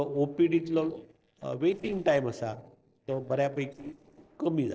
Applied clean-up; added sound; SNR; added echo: neural separator model SepFormer DNS4.